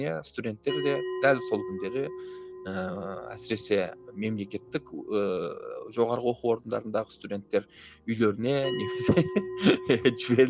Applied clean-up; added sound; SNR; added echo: none; Bell; 11 dB; none.